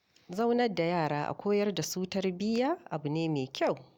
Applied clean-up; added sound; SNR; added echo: none; none; none; none.